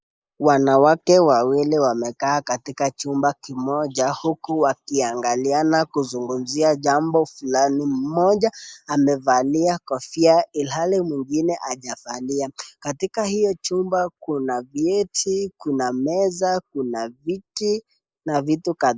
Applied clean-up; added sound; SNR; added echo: neural mask model Resemble Enhance denoiser.